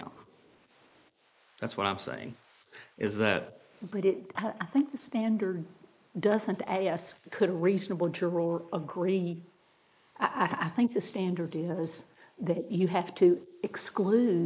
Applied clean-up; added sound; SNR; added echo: neural mask model Resemble Enhance denoiser.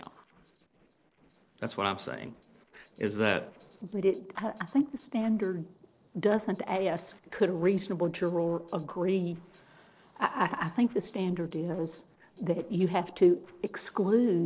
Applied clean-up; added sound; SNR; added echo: neural separator model SepFormer DNS4.